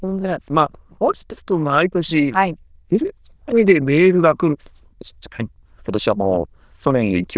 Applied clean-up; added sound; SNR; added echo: neural diffusion model UNIVERSE++.